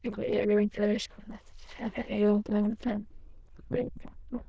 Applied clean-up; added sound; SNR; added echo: neural diffusion model UNIVERSE++.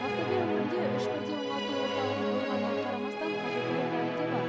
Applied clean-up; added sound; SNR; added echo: none; Musical instrument; -5 dB; none.